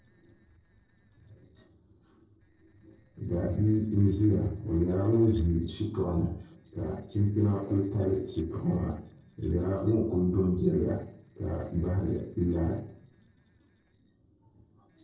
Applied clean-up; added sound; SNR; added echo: neural separator model SepFormer DNS4.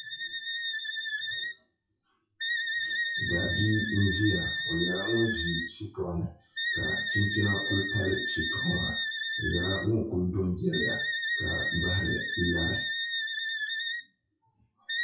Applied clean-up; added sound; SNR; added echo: classical method WPE with log-MMSE.